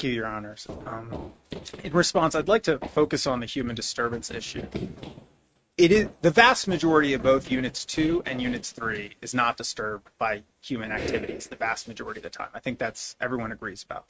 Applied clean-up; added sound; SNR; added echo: neural mask model RNNoise.